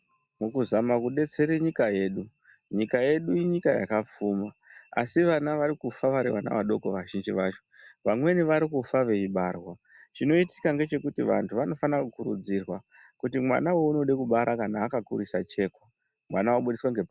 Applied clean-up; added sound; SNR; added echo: none; none; none; none.